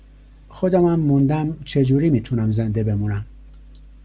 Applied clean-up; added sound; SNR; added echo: none; none; none; none.